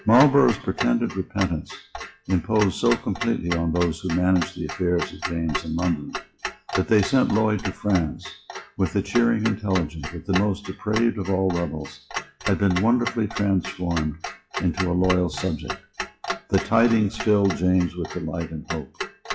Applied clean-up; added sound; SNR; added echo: classical method WPE with log-MMSE.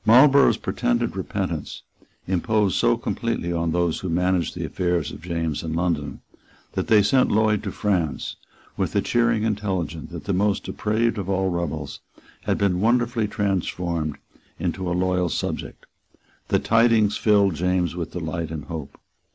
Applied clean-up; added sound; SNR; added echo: none; none; none; none.